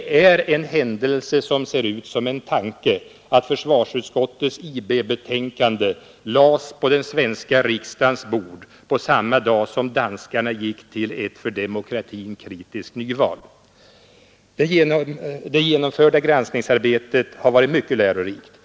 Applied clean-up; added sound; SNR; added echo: none; none; none; none.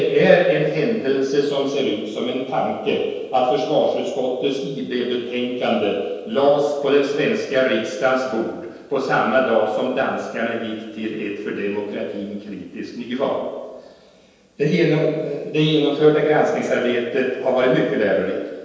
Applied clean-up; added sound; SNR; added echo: none; none; none; reverberation time 1.2 s.